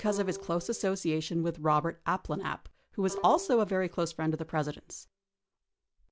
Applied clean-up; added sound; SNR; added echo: none; Bowed string instrument; 17 dB; none.